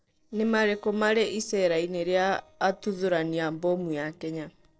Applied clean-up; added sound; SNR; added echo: neural separator model SepFormer DNS4.